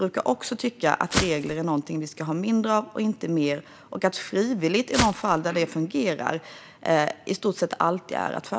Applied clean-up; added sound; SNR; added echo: none; Walk, footsteps; 3 dB; none.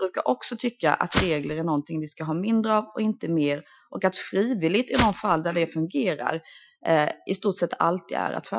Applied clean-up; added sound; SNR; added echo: classical method Wiener filter.